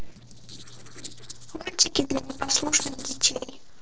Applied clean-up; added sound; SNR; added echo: neural separator model SepFormer DNS4.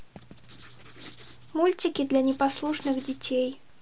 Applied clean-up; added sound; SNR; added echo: none; Writing; 18 dB; none.